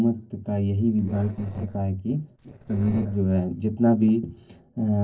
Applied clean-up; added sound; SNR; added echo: neural separator model SepFormer DNS4.